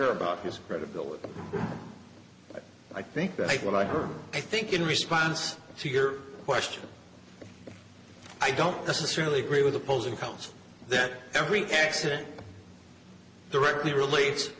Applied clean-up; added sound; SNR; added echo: none; none; none; none.